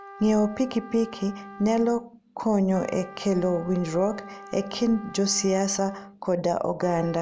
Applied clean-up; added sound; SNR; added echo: none; Trumpet; 19 dB; none.